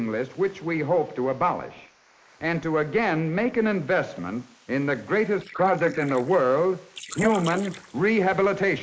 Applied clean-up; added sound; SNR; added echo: neural mask model Resemble Enhance denoiser.